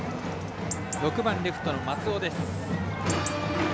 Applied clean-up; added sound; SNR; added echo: none; Chatter / Chirp, tweet / Livestock, farm animals, working animals; 10 dB; none.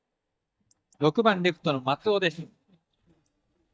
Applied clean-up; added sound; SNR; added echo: neural mask model DeepFilterNet 3.